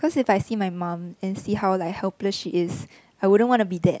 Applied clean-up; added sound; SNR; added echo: none; none; none; none.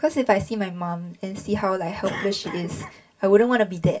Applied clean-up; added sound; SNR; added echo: none; Cough; 17 dB; reverberation time 0.1 s.